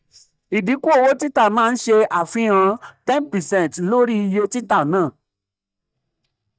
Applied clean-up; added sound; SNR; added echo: neural mask model DeepFilterNet 3.